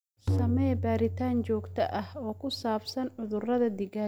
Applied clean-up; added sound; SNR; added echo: none; Tabla; 4 dB; none.